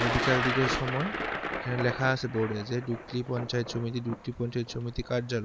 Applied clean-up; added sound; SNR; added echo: none; Thunder; 4 dB; none.